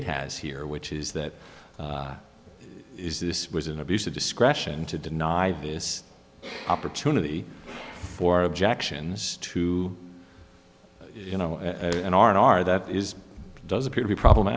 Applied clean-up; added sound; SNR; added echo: none; none; none; none.